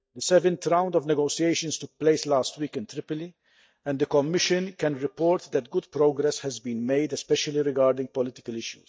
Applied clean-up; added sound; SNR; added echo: neural mask model DeepFilterNet 3.